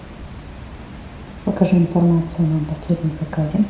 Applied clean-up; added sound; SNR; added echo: none; Water; 15 dB; reverberation time 0.6 s.